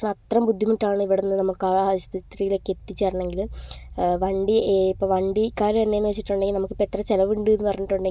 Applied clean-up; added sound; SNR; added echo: none; none; none; none.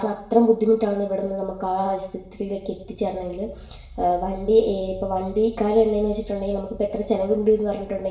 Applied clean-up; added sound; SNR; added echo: none; none; none; reverberation time 0.7 s.